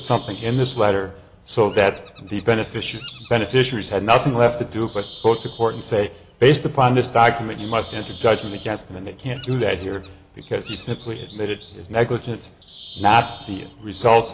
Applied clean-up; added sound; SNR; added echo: none; Bird vocalization, bird call, bird song + Bird; 18 dB; none.